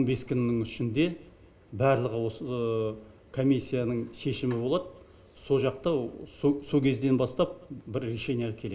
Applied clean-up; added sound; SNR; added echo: none; none; none; none.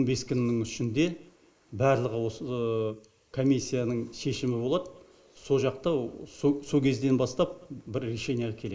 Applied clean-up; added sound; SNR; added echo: neural mask model Resemble Enhance denoiser.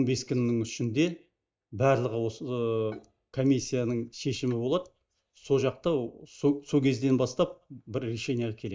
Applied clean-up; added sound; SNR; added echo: neural mask model DeepFilterNet 3.